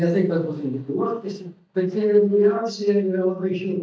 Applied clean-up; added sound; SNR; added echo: neural mask model DeepFilterNet 3.